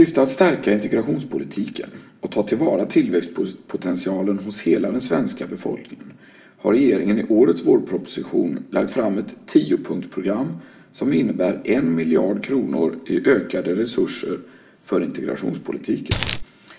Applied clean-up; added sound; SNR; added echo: none; Coin (dropping); 2 dB; reverberation time 0.6 s.